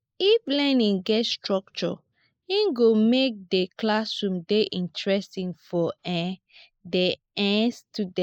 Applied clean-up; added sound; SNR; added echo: neural mask model Resemble Enhance denoiser.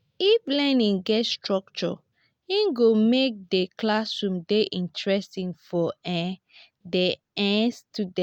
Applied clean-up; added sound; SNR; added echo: none; none; none; none.